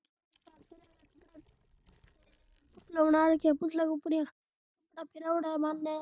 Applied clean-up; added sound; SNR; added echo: neural mask model DeepFilterNet 3.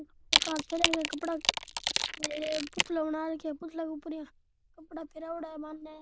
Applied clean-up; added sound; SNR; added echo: neural diffusion model UNIVERSE++.